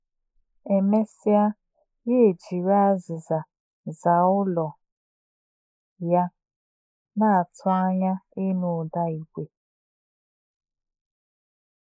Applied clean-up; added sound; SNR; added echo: neural mask model Resemble Enhance denoiser.